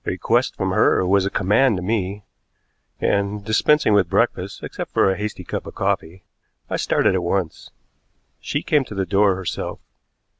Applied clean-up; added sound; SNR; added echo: none; none; none; none.